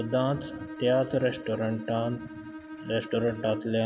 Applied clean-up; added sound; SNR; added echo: none; Bowed string instrument; 12 dB; none.